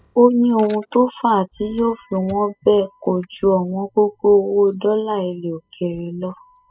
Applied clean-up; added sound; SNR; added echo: classical method spectral subtraction.